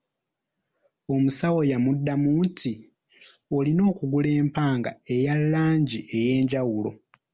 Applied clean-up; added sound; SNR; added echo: none; none; none; none.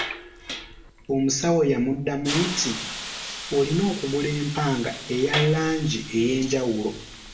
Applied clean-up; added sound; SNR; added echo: none; Hiss; 10 dB; reverberation time 0.5 s.